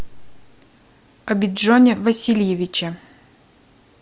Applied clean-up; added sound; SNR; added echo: none; none; none; none.